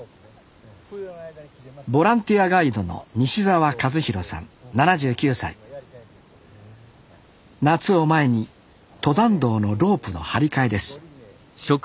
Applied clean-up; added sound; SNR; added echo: none; none; none; none.